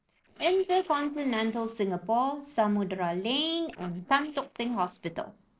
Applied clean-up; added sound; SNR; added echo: neural separator model SepFormer DNS4.